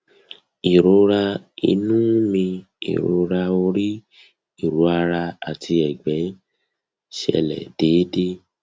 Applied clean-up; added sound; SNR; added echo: none; none; none; none.